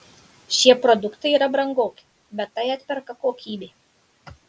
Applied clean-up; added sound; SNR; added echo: none; none; none; none.